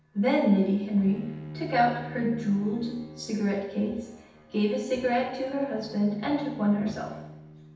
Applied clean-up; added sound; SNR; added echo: none; Bowed string instrument; 16 dB; reverberation time 0.9 s.